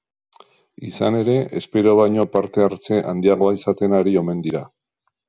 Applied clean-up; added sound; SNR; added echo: none; none; none; none.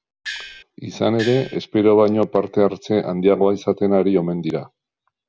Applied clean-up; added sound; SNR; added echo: none; Gong; 12 dB; none.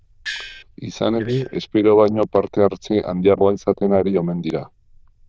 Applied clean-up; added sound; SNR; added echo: neural diffusion model UNIVERSE++.